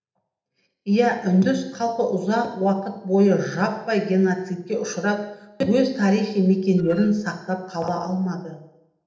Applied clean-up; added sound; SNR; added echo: neural separator model SepFormer DNS4.